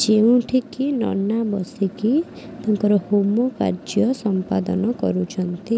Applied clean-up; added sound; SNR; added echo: none; none; none; none.